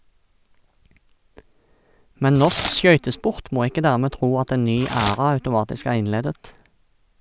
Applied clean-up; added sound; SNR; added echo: none; Packing tape, duct tape / Tearing; 12 dB; none.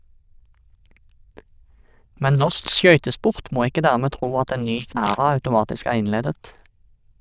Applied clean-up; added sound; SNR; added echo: neural diffusion model UNIVERSE++.